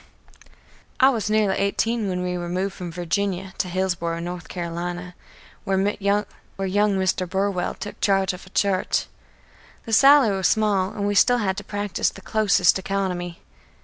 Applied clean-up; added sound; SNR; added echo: none; none; none; none.